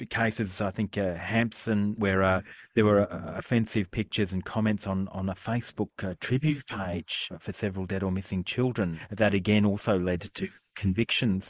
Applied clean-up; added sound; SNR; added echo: neural mask model Resemble Enhance denoiser.